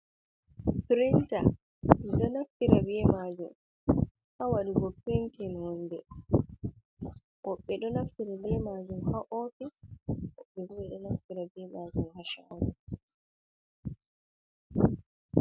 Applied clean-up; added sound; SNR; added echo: none; none; none; none.